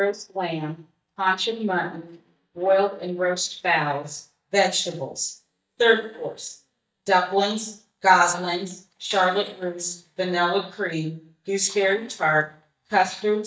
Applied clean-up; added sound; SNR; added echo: neural mask model DeepFilterNet 3.